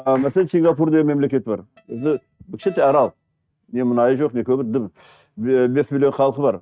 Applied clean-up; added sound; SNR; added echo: neural mask model RNNoise.